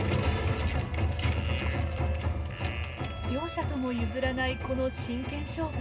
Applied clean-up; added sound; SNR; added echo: none; Bowed string instrument; 17 dB; reverberation time 0.2 s.